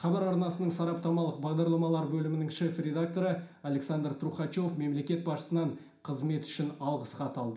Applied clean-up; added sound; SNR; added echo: none; none; none; reverberation time 0.5 s.